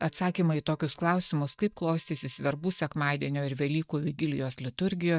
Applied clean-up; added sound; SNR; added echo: neural mask model DeepFilterNet 3.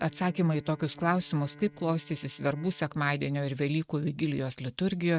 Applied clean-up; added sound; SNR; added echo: neural mask model RNNoise.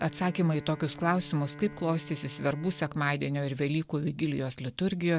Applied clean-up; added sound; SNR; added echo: none; Bowed string instrument; 18 dB; none.